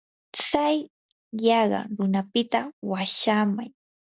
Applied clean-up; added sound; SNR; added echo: none; none; none; none.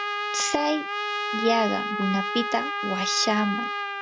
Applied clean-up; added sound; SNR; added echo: none; Trumpet; 2 dB; none.